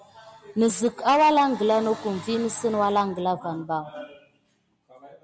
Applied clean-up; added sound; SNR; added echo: none; none; none; none.